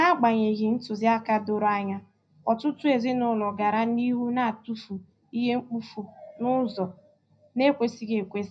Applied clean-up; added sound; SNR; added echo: none; none; none; reverberation time 0.3 s.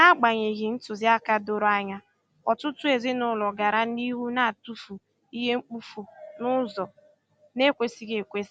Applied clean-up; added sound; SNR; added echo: none; none; none; none.